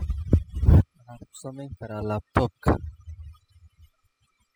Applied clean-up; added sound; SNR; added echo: classical method spectral subtraction.